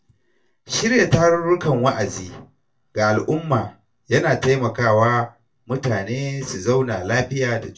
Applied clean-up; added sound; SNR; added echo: none; none; none; reverberation time 0.2 s.